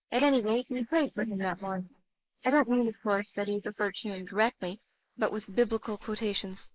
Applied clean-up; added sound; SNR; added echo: neural mask model Resemble Enhance denoiser.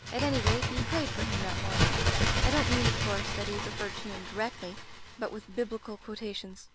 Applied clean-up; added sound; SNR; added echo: none; Bird; -5 dB; none.